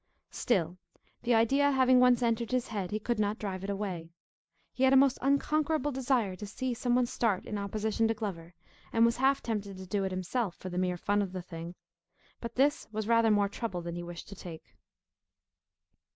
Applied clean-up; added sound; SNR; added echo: neural mask model Resemble Enhance denoiser.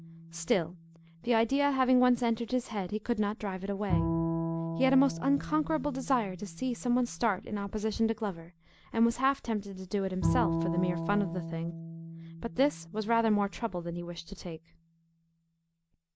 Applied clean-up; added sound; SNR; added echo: none; Bowed string instrument; 7 dB; none.